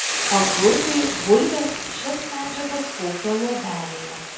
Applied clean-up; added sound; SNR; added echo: none; Boiling / Hiss; 4 dB; reverberation time 2.1 s.